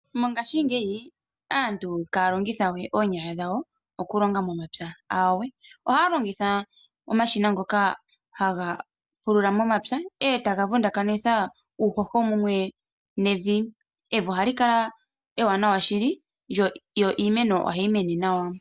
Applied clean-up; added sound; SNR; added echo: none; none; none; none.